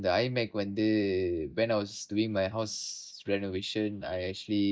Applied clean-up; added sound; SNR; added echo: neural mask model DeepFilterNet 3.